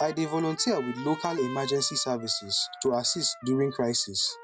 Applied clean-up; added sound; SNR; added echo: none; Trumpet; 15 dB; none.